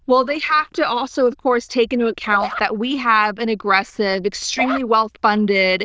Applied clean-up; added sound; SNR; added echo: neural diffusion model UNIVERSE++.